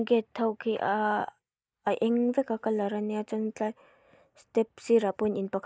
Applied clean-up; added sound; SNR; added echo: neural mask model Resemble Enhance denoiser.